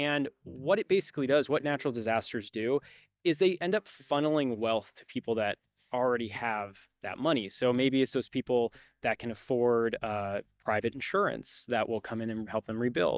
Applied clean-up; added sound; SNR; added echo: neural mask model DeepFilterNet 3.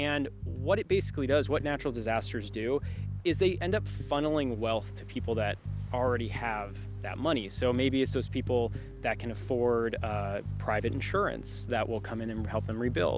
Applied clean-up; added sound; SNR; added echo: none; Bass guitar; 6 dB; none.